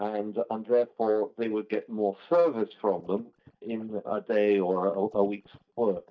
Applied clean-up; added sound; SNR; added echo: neural mask model DeepFilterNet 3.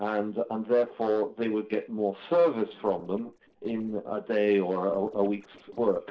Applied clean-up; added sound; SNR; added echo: neural separator model SepFormer DNS4.